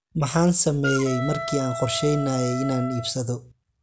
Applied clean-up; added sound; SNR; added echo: none; Wind instrument, woodwind instrument; 9 dB; none.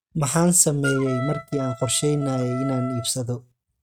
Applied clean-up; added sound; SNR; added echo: neural mask model RNNoise.